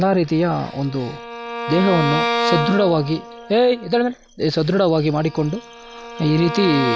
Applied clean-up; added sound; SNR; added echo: none; Bowed string instrument; 7 dB; none.